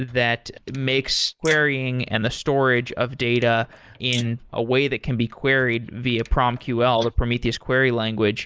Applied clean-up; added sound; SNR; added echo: neural mask model Resemble Enhance denoiser.